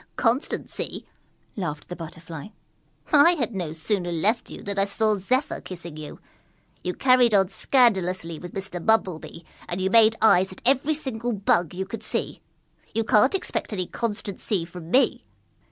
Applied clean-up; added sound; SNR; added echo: none; none; none; none.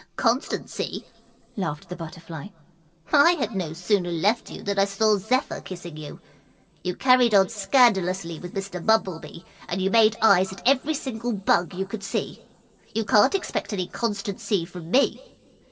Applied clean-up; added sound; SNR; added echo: none; none; none; reverberation time 1.9 s.